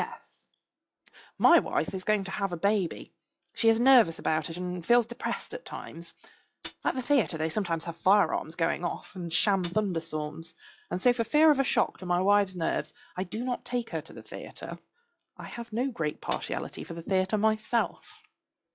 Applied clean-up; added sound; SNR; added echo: classical method log-MMSE.